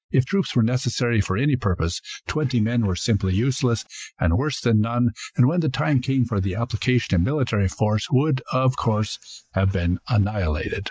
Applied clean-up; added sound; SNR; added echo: neural mask model DeepFilterNet 3.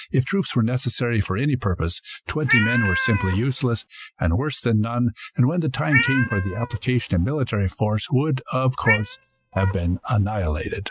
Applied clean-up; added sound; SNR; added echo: neural mask model RNNoise.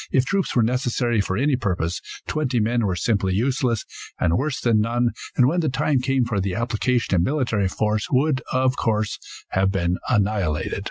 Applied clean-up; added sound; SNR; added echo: none; none; none; none.